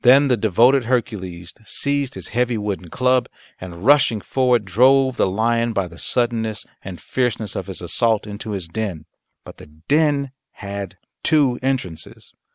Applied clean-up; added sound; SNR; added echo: none; none; none; none.